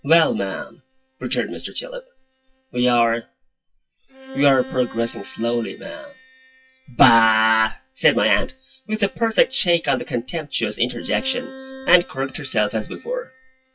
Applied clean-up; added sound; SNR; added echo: classical method WPE with log-MMSE.